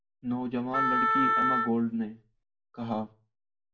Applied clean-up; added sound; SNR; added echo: none; Wind instrument, woodwind instrument; -5 dB; reverberation time 0.2 s.